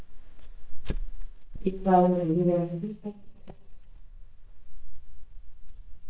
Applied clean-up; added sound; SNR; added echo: neural mask model DeepFilterNet 3.